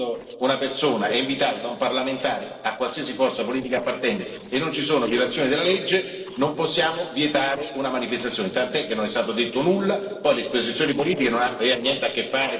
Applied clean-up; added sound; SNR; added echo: neural separator model SepFormer DNS4.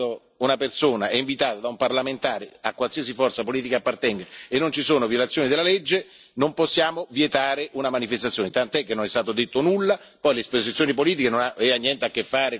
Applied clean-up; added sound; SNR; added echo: none; none; none; none.